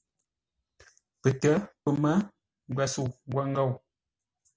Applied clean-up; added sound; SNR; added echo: none; none; none; none.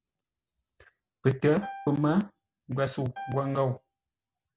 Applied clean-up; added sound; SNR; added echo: none; Piano; 16 dB; none.